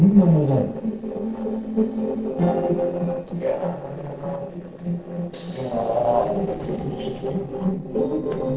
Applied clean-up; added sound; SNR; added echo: neural separator model SepFormer DNS4.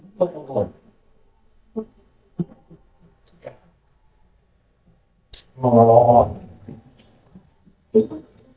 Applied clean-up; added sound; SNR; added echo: neural mask model DeepFilterNet 3.